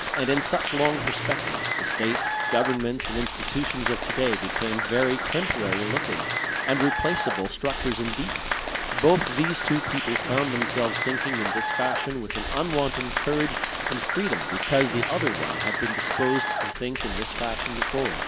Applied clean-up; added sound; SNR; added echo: none; Applause; 0 dB; none.